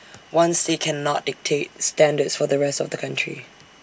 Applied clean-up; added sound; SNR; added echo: none; none; none; none.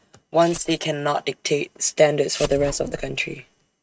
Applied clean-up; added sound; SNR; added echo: neural mask model RNNoise.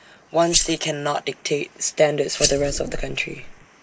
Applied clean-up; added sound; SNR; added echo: neural mask model Resemble Enhance denoiser.